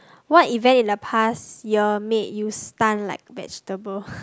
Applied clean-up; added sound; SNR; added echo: none; none; none; none.